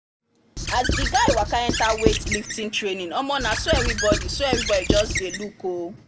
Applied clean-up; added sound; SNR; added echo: none; Squeak / Writing; 1 dB; none.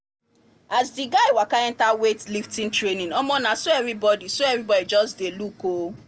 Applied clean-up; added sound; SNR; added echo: none; none; none; none.